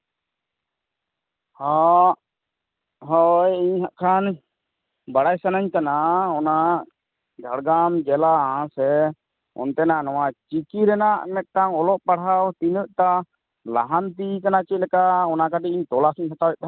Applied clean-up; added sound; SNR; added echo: none; none; none; none.